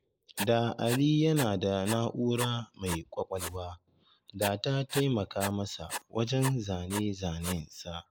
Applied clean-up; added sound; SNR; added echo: neural mask model Resemble Enhance denoiser.